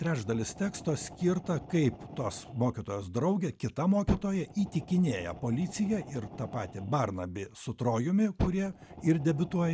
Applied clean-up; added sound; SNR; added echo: none; Fire; 12 dB; none.